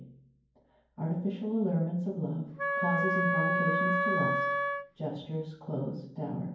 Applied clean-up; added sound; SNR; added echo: none; Wind instrument, woodwind instrument; -4 dB; reverberation time 0.9 s.